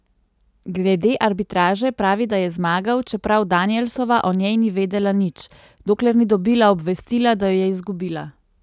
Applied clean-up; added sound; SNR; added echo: none; none; none; none.